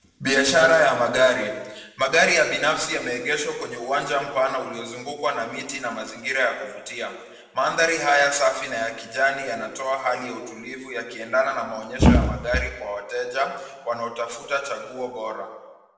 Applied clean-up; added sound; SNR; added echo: none; Thump, thud; -4 dB; reverberation time 1.1 s.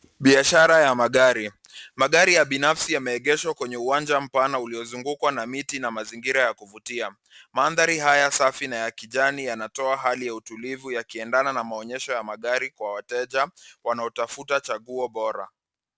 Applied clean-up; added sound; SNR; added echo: none; none; none; none.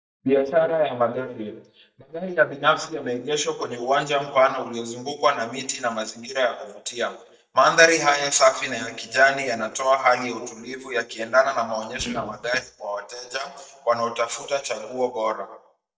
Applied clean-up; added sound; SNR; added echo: neural mask model DeepFilterNet 3.